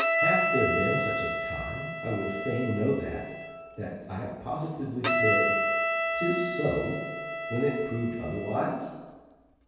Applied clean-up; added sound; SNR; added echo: none; Bowed string instrument; -1 dB; reverberation time 1.2 s.